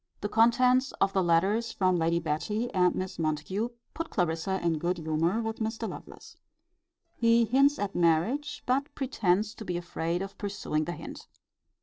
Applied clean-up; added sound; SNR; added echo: neural separator model SepFormer DNS4.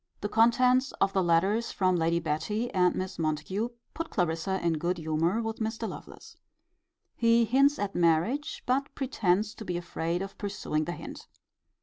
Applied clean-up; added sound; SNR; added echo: none; none; none; none.